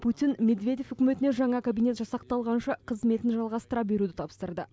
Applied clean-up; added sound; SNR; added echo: none; none; none; none.